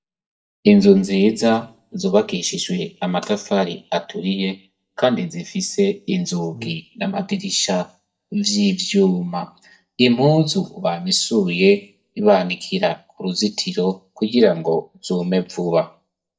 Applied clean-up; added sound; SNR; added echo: neural mask model DeepFilterNet 3.